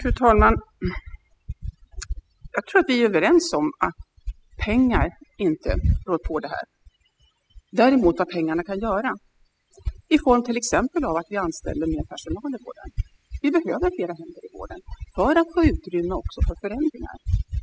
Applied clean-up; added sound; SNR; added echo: classical method spectral subtraction.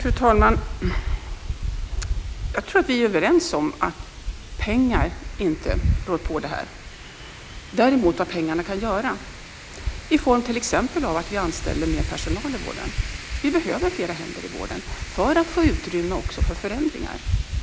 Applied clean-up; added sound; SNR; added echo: none; Wind; 4 dB; none.